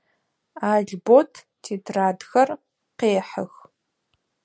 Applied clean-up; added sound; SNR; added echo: none; none; none; none.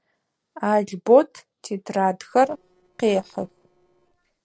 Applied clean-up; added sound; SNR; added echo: neural separator model SepFormer DNS4.